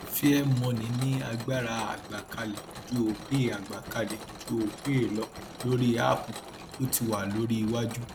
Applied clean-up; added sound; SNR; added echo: none; Mechanisms; 13 dB; none.